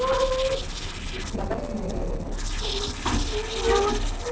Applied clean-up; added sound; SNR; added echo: neural separator model SepFormer DNS4.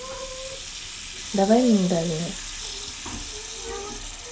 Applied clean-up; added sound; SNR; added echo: none; Sink (filling or washing) / Water tap, faucet; 10 dB; none.